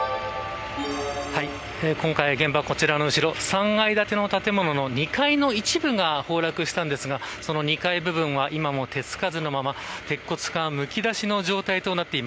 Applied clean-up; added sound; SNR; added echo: none; none; none; none.